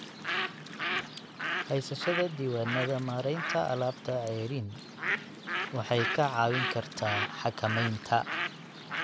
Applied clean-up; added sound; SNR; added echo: none; Bird; 3 dB; none.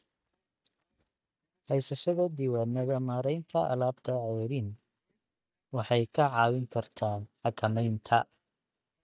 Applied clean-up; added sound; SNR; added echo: neural mask model DeepFilterNet 3.